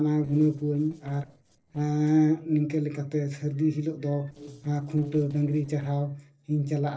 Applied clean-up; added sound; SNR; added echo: neural separator model SepFormer DNS4.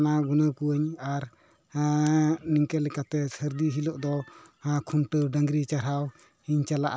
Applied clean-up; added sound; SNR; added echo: none; none; none; none.